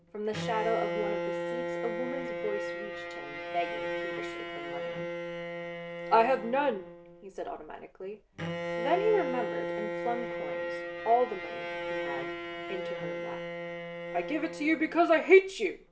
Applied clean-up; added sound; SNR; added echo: none; Bowed string instrument; 4 dB; none.